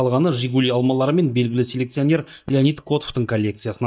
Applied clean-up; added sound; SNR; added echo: neural mask model DeepFilterNet 3.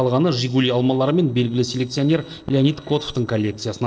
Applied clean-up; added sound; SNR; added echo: neural separator model SepFormer DNS4.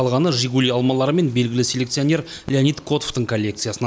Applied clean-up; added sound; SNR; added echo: none; none; none; none.